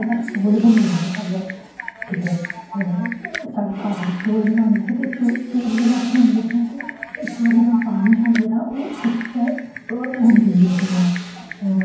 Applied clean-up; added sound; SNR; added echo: none; Typing; 15 dB; reverberation time 0.9 s.